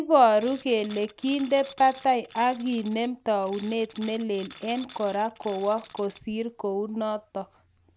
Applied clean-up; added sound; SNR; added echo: none; Tools; 19 dB; none.